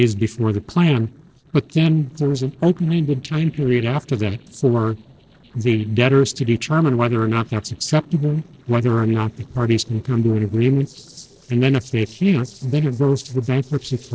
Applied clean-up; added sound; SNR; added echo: neural separator model SepFormer DNS4.